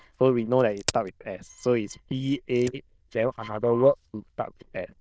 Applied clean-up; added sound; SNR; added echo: neural diffusion model UNIVERSE++.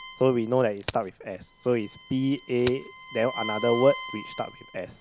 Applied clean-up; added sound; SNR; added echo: none; Bowed string instrument + Crack; 9 dB; none.